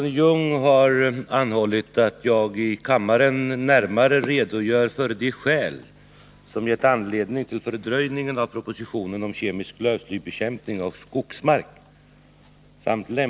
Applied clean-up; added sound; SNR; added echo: none; none; none; none.